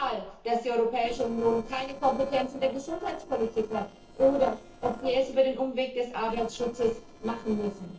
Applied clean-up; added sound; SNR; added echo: neural separator model SepFormer DNS4.